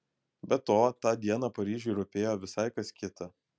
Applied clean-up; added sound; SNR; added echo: none; none; none; none.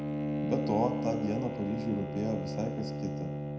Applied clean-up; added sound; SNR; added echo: none; Bowed string instrument; 0 dB; reverberation time 0.8 s.